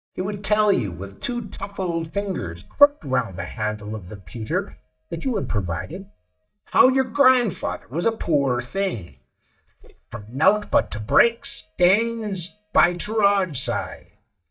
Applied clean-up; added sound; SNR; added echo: neural mask model DeepFilterNet 3.